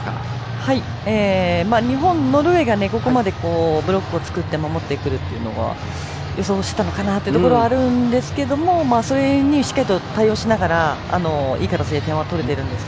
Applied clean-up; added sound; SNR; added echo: none; none; none; none.